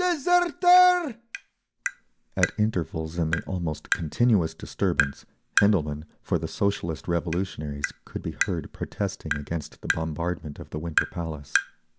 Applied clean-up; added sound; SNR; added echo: none; Tap; 8 dB; none.